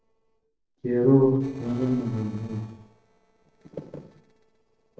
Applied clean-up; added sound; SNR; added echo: neural separator model SepFormer DNS4.